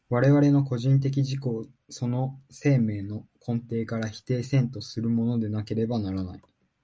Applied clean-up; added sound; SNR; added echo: none; none; none; none.